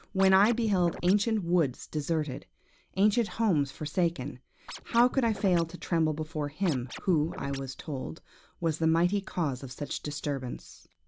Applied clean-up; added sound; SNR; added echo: none; Scratching (performance technique); 12 dB; none.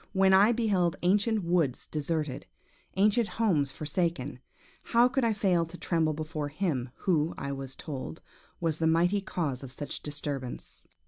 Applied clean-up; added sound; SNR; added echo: none; none; none; none.